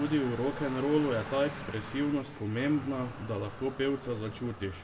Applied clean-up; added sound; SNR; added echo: none; Traffic noise, roadway noise; 12 dB; reverberation time 1.0 s.